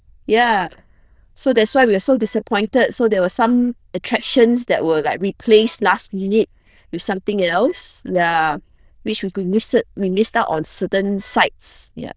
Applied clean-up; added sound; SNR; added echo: neural diffusion model UNIVERSE++.